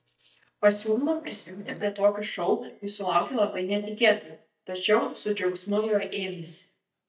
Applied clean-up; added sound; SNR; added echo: neural mask model DeepFilterNet 3.